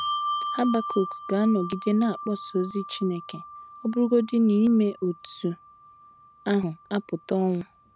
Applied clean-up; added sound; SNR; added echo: none; Bell; 11 dB; none.